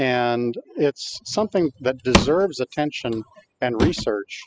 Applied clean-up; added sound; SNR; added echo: classical method spectral subtraction.